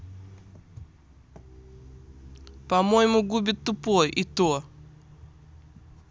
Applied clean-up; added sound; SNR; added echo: none; none; none; none.